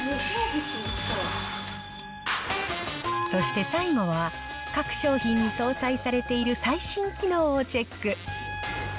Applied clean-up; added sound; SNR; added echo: none; Trumpet; 10 dB; none.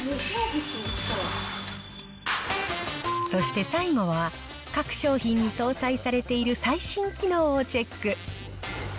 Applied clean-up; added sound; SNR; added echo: none; none; none; none.